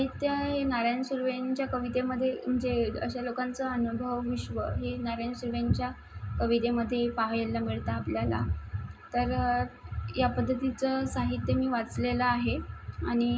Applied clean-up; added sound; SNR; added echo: none; none; none; reverberation time 0.2 s.